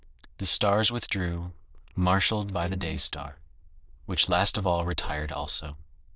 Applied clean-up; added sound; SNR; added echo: neural diffusion model UNIVERSE++.